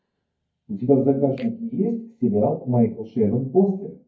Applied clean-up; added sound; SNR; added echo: neural mask model DeepFilterNet 3.